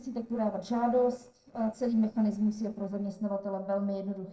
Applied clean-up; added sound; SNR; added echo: neural separator model SepFormer DNS4.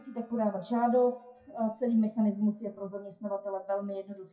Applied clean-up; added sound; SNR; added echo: classical method WPE with log-MMSE.